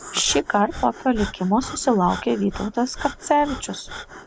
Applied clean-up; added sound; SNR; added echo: none; Breathing; 13 dB; none.